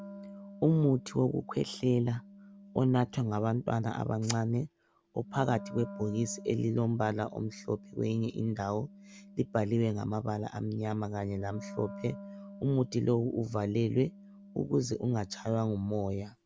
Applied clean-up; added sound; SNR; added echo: none; Wind instrument, woodwind instrument; 18 dB; none.